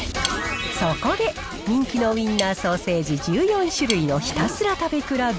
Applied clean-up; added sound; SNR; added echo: none; Cutlery, silverware / Tap; 13 dB; none.